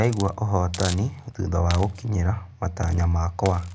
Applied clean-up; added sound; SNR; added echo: none; Hiss; 13 dB; none.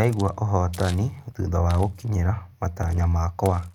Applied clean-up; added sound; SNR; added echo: neural mask model RNNoise.